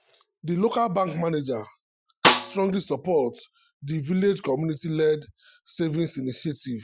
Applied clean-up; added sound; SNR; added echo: classical method Wiener filter.